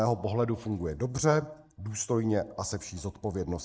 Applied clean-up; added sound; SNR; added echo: neural mask model Resemble Enhance denoiser.